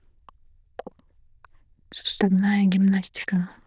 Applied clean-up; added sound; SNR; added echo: neural diffusion model UNIVERSE++.